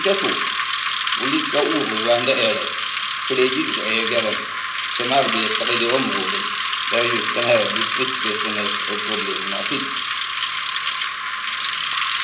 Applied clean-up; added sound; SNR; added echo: none; Bicycle; -5 dB; reverberation time 0.5 s.